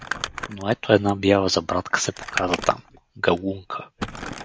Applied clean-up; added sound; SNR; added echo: none; Crumpling, crinkling; 11 dB; none.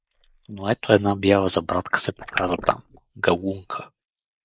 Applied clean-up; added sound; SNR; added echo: neural mask model Resemble Enhance denoiser.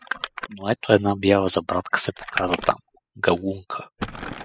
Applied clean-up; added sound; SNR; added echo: classical method spectral subtraction.